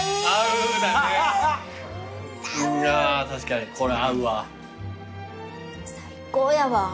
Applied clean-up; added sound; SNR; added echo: none; none; none; none.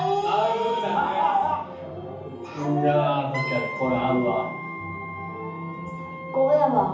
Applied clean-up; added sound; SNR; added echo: none; Wind instrument, woodwind instrument; 11 dB; reverberation time 0.7 s.